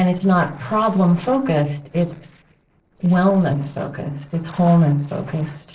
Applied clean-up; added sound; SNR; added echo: neural separator model SepFormer DNS4.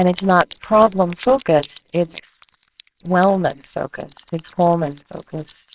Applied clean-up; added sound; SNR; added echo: neural separator model SepFormer WHAMR!.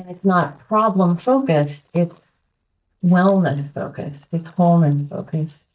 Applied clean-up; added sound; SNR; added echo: neural mask model DeepFilterNet 3.